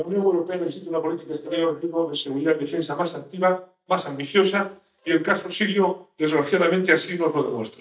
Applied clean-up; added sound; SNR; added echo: neural mask model DeepFilterNet 3.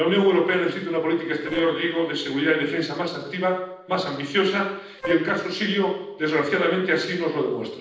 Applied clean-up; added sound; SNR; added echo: neural separator model SepFormer DNS4.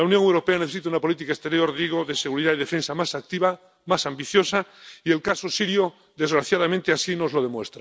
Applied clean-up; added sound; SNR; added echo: none; none; none; none.